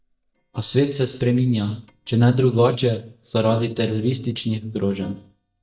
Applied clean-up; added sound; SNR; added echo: neural mask model DeepFilterNet 3.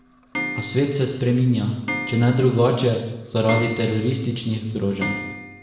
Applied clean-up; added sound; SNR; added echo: none; Clock; 11 dB; reverberation time 1.0 s.